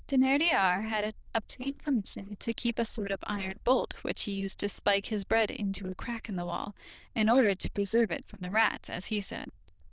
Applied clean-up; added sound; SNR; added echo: neural diffusion model UNIVERSE++.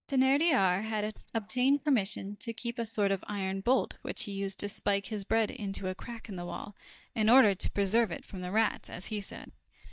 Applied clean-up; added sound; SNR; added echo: neural mask model DeepFilterNet 3.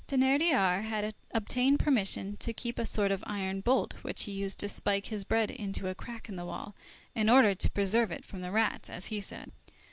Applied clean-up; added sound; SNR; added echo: none; none; none; none.